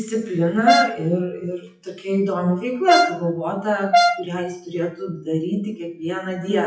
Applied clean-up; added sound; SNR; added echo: classical method WPE with log-MMSE.